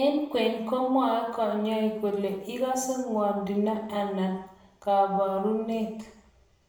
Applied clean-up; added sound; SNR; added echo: none; none; none; reverberation time 0.7 s.